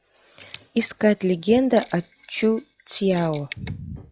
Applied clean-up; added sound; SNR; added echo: classical method log-MMSE.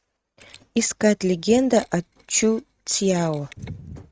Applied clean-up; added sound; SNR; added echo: neural mask model RNNoise.